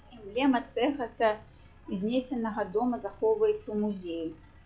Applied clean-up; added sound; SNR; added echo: classical method log-MMSE.